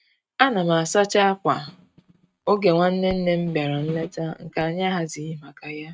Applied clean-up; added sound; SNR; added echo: neural mask model RNNoise.